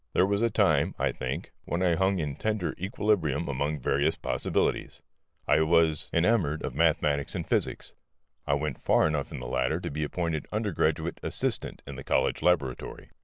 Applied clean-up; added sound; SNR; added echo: none; none; none; none.